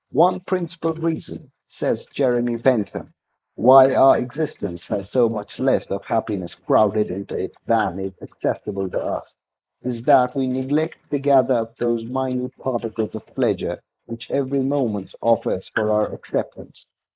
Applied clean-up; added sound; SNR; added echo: neural mask model Resemble Enhance denoiser.